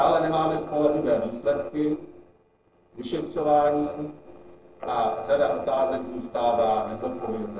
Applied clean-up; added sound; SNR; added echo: neural separator model SepFormer DNS4.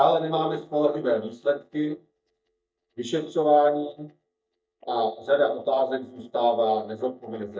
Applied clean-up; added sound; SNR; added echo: neural mask model DeepFilterNet 3.